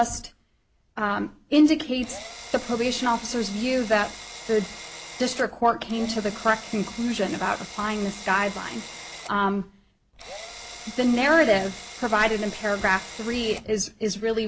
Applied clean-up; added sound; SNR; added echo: none; Drill; 15 dB; none.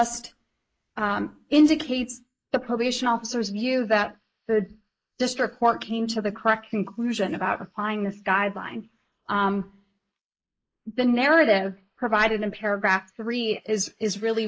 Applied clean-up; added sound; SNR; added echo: neural mask model Resemble Enhance denoiser.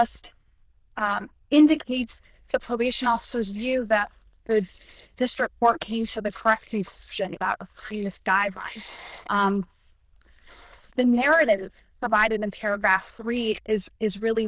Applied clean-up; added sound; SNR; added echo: neural diffusion model UNIVERSE++.